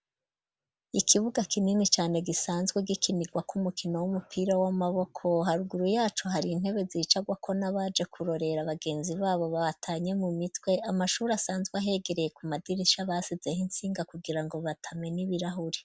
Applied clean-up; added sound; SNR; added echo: none; none; none; none.